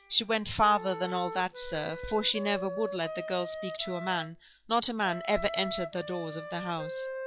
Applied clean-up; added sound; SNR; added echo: classical method log-MMSE.